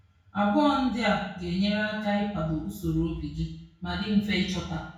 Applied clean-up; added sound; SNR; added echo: none; none; none; reverberation time 0.6 s.